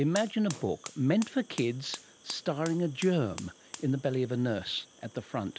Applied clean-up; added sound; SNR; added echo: none; Fire; 17 dB; none.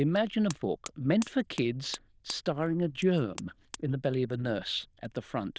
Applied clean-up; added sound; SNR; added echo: neural diffusion model UNIVERSE++.